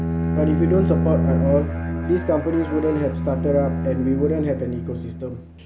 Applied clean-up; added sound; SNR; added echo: none; Bowed string instrument; 0 dB; none.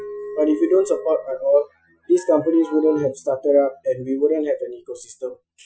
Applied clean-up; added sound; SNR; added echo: classical method Wiener filter.